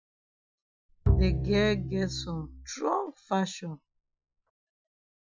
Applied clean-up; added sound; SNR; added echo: classical method Wiener filter.